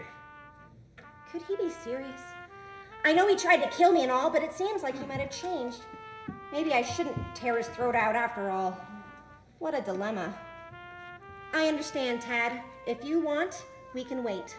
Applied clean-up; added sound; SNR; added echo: none; Trumpet; 17 dB; reverberation time 1.2 s.